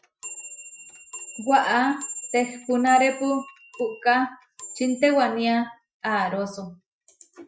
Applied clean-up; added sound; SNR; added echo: classical method Wiener filter.